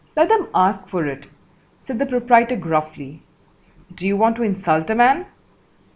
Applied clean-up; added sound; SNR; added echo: none; none; none; none.